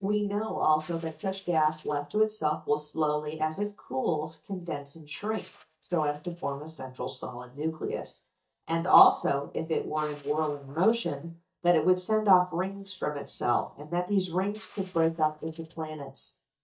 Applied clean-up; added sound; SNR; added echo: neural mask model DeepFilterNet 3.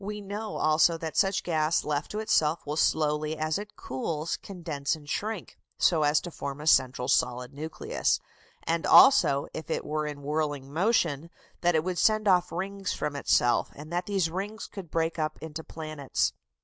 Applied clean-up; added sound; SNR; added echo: none; none; none; none.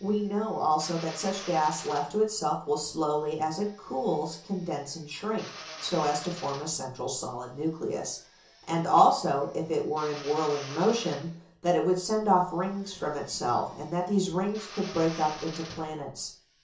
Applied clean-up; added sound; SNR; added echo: none; Drill; 18 dB; reverberation time 0.6 s.